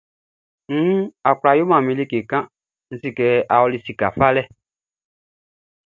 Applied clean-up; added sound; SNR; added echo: none; none; none; none.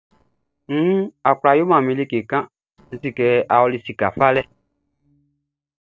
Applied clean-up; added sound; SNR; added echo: neural separator model SepFormer DNS4.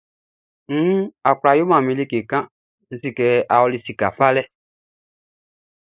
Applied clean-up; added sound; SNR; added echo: neural mask model Resemble Enhance denoiser.